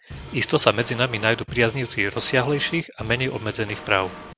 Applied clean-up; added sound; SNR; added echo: none; Drum kit; 15 dB; none.